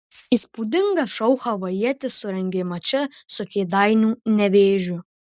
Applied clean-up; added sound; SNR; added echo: neural mask model Resemble Enhance denoiser.